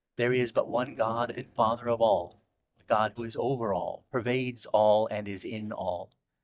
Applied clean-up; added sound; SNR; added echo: neural mask model DeepFilterNet 3.